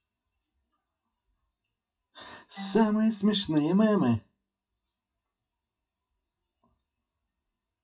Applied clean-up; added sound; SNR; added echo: classical method WPE with log-MMSE.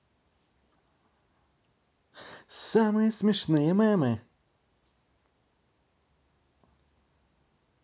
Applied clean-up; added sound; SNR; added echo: none; none; none; none.